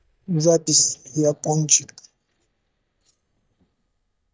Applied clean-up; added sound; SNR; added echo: neural mask model DeepFilterNet 3.